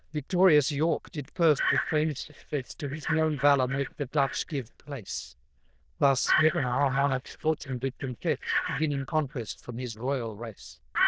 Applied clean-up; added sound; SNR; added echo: neural diffusion model UNIVERSE++.